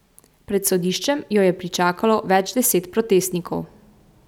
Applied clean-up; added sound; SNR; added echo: none; none; none; none.